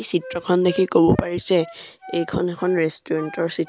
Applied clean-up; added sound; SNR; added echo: none; Wind instrument, woodwind instrument; 19 dB; none.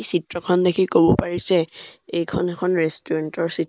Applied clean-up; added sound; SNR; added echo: neural mask model Resemble Enhance denoiser.